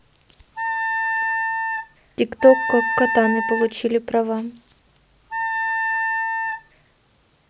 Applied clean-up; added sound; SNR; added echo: none; Wind instrument, woodwind instrument; 1 dB; none.